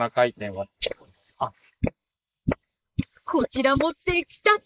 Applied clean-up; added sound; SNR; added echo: neural mask model Resemble Enhance denoiser.